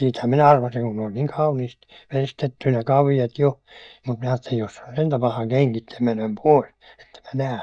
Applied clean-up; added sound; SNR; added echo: neural mask model DeepFilterNet 3.